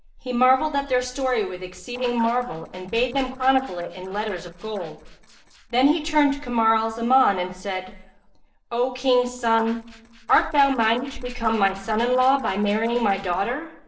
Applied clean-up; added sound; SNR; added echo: neural separator model SepFormer DNS4.